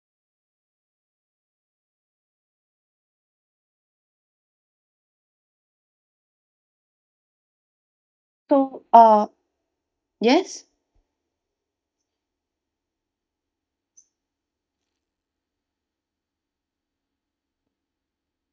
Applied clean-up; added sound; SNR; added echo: neural mask model DeepFilterNet 3.